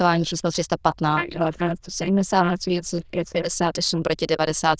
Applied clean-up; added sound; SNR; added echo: neural diffusion model UNIVERSE++.